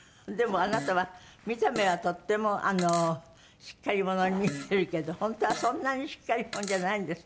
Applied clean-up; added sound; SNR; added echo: none; Fart; 12 dB; none.